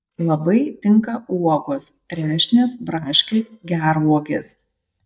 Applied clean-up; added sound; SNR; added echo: neural mask model DeepFilterNet 3.